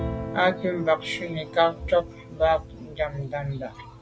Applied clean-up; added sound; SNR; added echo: none; Guitar; 13 dB; none.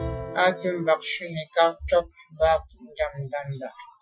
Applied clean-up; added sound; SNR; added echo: classical method Wiener filter.